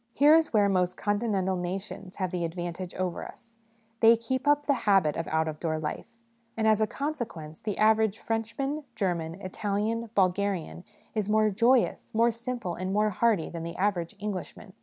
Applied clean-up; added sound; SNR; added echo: none; none; none; none.